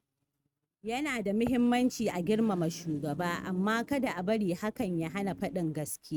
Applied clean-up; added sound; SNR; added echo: neural mask model RNNoise.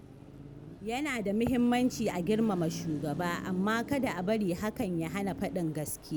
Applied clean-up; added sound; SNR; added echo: none; Car passing by / Traffic noise, roadway noise / Engine; 11 dB; none.